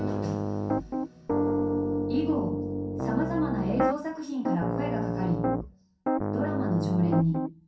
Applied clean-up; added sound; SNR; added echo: none; Piano; -2 dB; reverberation time 0.6 s.